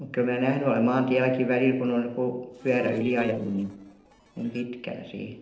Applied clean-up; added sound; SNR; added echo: neural separator model SepFormer DNS4.